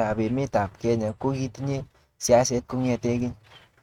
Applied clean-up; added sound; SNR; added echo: neural mask model RNNoise.